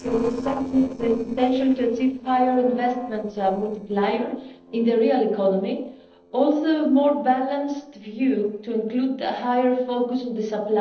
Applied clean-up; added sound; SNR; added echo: neural separator model SepFormer DNS4.